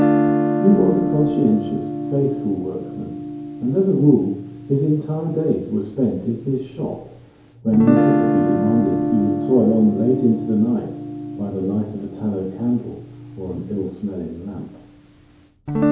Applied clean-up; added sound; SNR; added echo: none; Guitar; 3 dB; reverberation time 2.4 s.